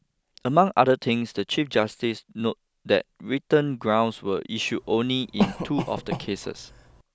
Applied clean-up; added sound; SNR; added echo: none; Cough; 6 dB; none.